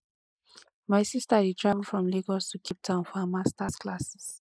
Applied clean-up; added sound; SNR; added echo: neural mask model Resemble Enhance denoiser.